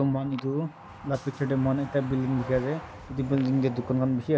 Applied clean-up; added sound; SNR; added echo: none; Truck; 17 dB; none.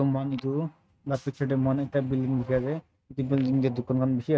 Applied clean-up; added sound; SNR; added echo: neural mask model RNNoise.